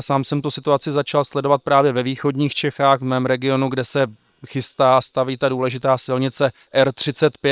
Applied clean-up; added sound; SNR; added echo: neural separator model SepFormer WHAM!.